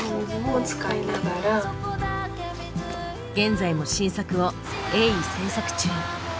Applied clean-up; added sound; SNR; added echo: none; none; none; none.